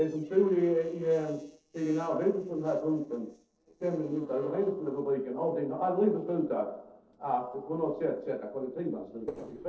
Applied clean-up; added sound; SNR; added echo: neural separator model SepFormer DNS4.